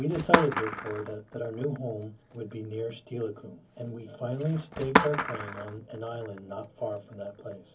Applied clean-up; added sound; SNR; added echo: none; Skateboard; 0 dB; reverberation time 0.3 s.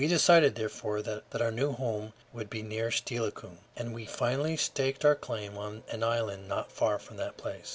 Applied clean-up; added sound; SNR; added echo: none; none; none; none.